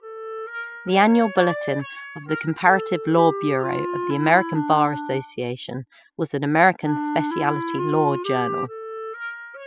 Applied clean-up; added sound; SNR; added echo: classical method spectral subtraction.